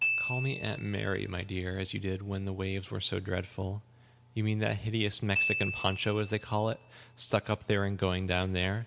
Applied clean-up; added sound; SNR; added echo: none; Glockenspiel; 7 dB; none.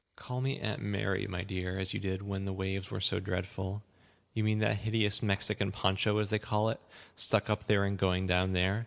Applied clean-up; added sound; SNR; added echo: neural mask model Resemble Enhance denoiser.